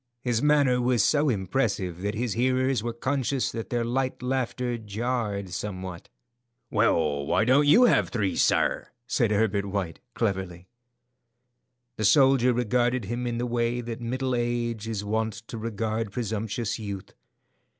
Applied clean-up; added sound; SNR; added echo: none; none; none; none.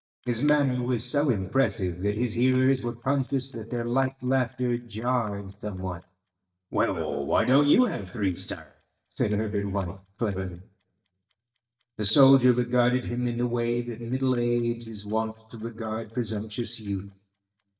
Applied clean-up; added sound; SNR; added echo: neural mask model DeepFilterNet 3.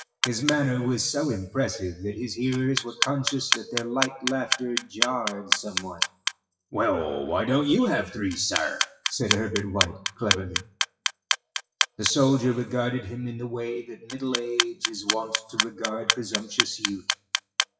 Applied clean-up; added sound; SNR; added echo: classical method WPE with log-MMSE.